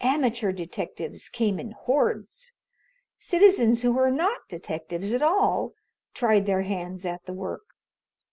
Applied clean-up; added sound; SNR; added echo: none; none; none; none.